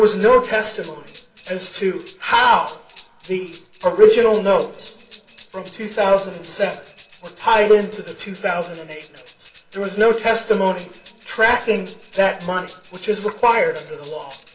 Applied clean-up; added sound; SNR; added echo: none; Tambourine; 8 dB; reverberation time 1.3 s.